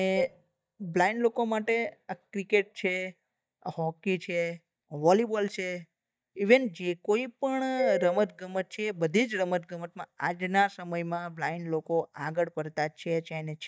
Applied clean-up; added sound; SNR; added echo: neural mask model DeepFilterNet 3.